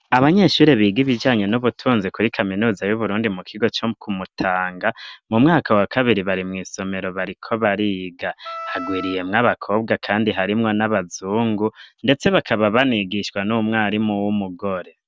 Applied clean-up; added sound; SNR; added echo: none; Wind instrument, woodwind instrument; 13 dB; none.